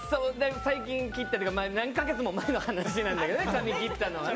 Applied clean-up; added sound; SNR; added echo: none; Telephone; 13 dB; none.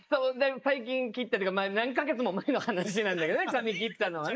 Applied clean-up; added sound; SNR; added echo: neural mask model Resemble Enhance denoiser.